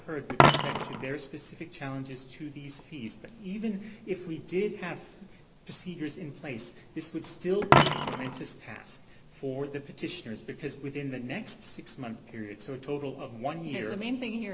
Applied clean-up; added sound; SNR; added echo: none; Coin (dropping); -3 dB; none.